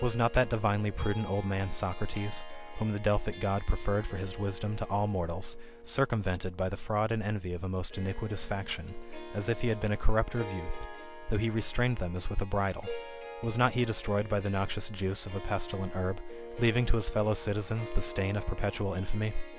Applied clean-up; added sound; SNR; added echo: none; Harp; 16 dB; none.